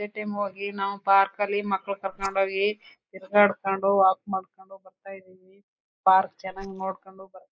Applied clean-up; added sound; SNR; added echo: neural mask model Resemble Enhance denoiser.